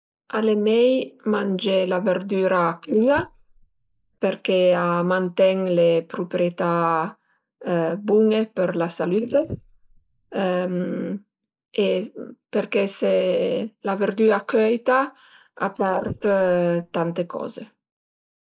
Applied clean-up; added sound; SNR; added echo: neural mask model Resemble Enhance denoiser.